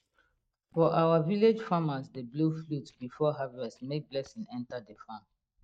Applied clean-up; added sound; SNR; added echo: neural mask model DeepFilterNet 3.